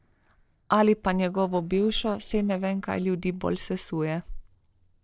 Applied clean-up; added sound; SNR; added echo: neural separator model SepFormer DNS4.